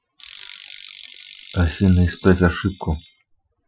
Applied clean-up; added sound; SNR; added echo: classical method Wiener filter.